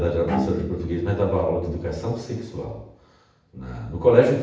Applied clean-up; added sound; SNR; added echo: none; Bowed string instrument; 10 dB; reverberation time 0.9 s.